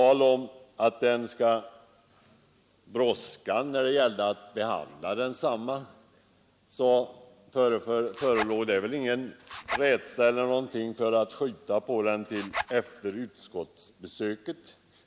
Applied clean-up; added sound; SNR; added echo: none; Zipper (clothing); 10 dB; none.